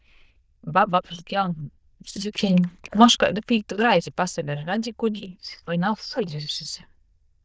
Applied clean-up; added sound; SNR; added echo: neural diffusion model UNIVERSE++.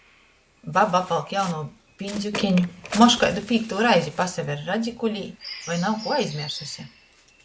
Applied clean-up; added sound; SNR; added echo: none; Bird; 15 dB; none.